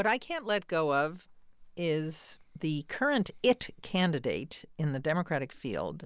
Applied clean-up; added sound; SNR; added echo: none; none; none; none.